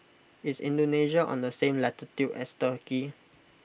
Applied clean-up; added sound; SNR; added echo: none; none; none; none.